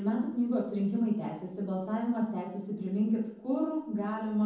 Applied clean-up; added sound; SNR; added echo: none; none; none; reverberation time 0.9 s.